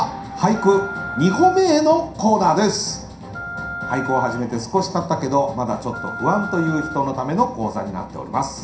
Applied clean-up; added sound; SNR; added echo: none; Wind instrument, woodwind instrument; 12 dB; reverberation time 0.5 s.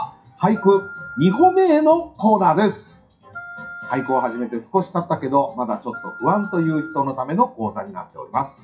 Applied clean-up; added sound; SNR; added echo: classical method WPE with log-MMSE.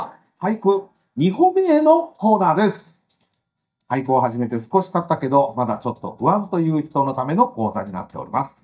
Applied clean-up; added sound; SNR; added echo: neural mask model DeepFilterNet 3.